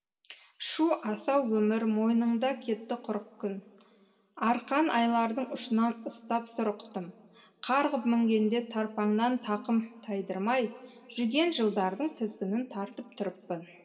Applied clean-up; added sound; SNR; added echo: none; none; none; reverberation time 1.3 s.